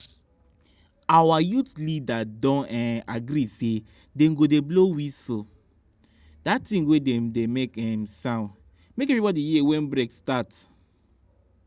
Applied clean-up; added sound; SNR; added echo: none; none; none; none.